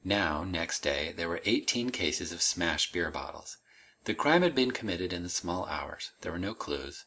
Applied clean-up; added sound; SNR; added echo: none; none; none; none.